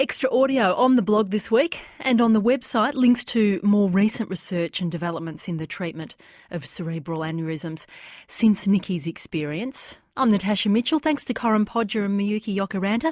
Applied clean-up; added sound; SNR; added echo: none; none; none; none.